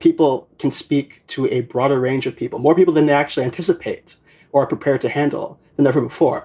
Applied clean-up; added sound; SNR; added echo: none; none; none; none.